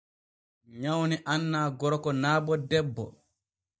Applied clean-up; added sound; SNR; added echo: neural mask model DeepFilterNet 3.